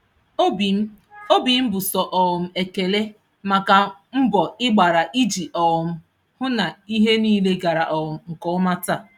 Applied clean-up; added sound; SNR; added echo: none; none; none; none.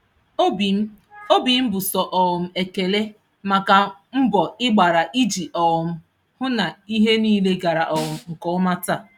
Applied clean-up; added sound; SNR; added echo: none; Snare drum; 17 dB; none.